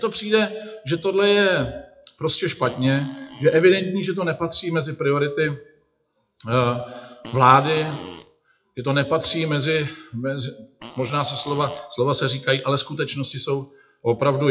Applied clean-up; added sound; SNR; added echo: classical method WPE with log-MMSE.